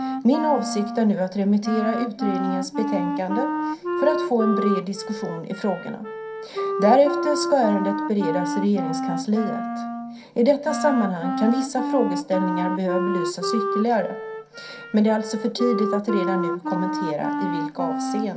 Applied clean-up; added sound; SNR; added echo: none; Wind instrument, woodwind instrument; 4 dB; reverberation time 0.3 s.